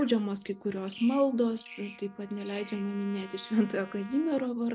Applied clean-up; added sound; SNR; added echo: none; Trumpet + Bird vocalization, bird call, bird song; 19 dB; none.